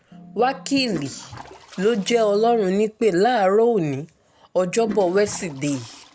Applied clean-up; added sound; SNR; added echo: none; Organ + Toilet flush; 19 dB; none.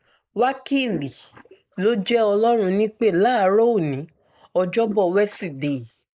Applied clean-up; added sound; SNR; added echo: neural mask model Resemble Enhance denoiser.